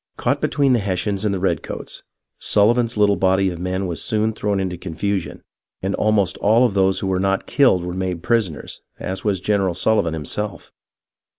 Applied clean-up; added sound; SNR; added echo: none; none; none; none.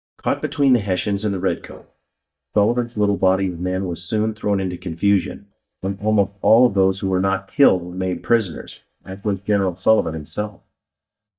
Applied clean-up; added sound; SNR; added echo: neural mask model DeepFilterNet 3.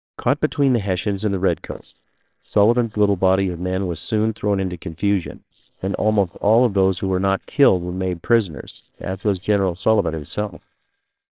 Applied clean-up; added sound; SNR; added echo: neural separator model SepFormer WHAMR!.